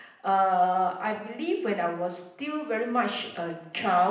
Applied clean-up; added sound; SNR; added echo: none; none; none; reverberation time 0.8 s.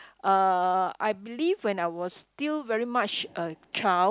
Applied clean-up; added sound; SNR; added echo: none; none; none; none.